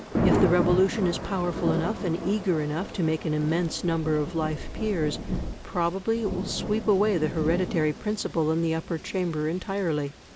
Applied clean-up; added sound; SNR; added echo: none; Thunder / Rain; 5 dB; none.